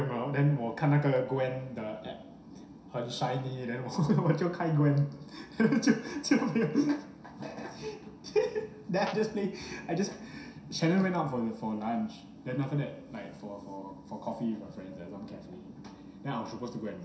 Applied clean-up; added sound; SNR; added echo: none; Fart; 18 dB; reverberation time 0.7 s.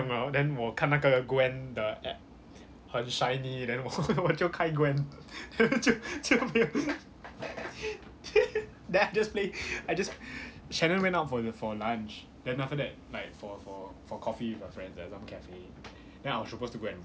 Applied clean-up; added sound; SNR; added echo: none; none; none; none.